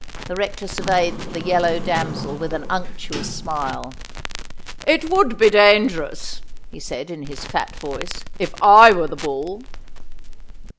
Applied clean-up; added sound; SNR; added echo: none; Crackle + Sliding door; 8 dB; none.